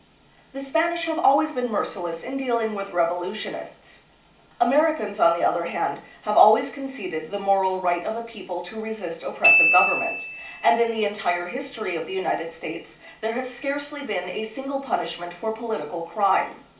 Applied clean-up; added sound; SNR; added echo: none; Glockenspiel; 0 dB; reverberation time 0.4 s.